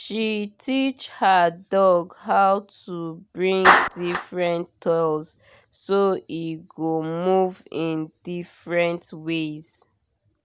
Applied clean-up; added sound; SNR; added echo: none; Clapping; 7 dB; none.